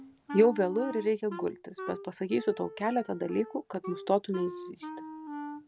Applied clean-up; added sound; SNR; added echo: none; Wind instrument, woodwind instrument; 12 dB; none.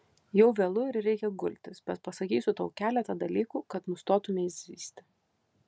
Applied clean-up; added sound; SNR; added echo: none; none; none; none.